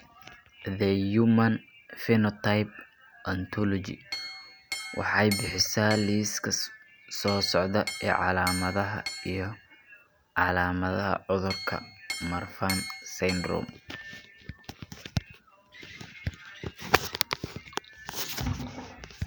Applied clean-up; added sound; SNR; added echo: none; Chink, clink; 9 dB; none.